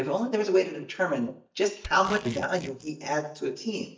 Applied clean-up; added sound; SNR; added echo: neural mask model DeepFilterNet 3.